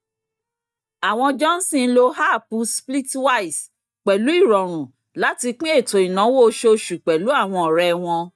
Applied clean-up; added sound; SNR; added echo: neural mask model DeepFilterNet 3.